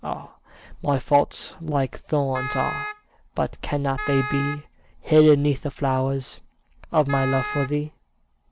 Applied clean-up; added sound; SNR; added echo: none; Wind instrument, woodwind instrument; 9 dB; none.